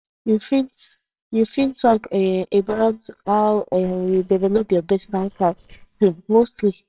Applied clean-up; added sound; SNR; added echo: neural separator model SepFormer WHAMR!.